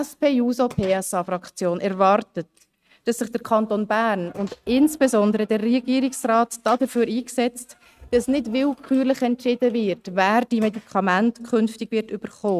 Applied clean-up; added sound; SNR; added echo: neural mask model RNNoise.